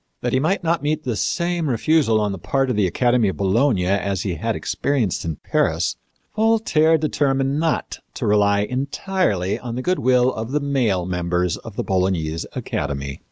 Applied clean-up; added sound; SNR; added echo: none; none; none; none.